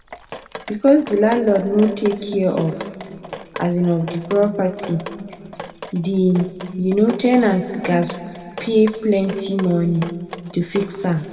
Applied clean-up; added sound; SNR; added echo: none; Drip; 16 dB; reverberation time 1.8 s.